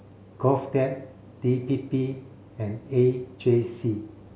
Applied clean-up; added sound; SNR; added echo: none; none; none; none.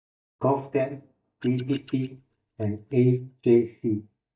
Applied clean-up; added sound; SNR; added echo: neural mask model DeepFilterNet 3.